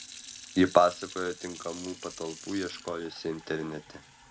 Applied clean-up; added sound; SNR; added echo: none; Fill (with liquid) / Sink (filling or washing); 16 dB; none.